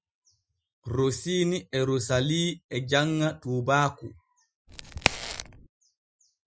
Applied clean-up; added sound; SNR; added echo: classical method Wiener filter.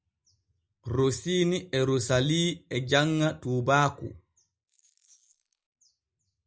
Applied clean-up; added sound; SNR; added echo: neural mask model Resemble Enhance denoiser.